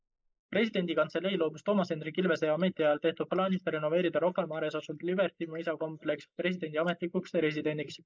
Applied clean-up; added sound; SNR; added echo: neural mask model Resemble Enhance denoiser.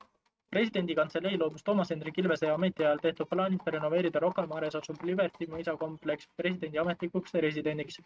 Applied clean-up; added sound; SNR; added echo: neural mask model RNNoise.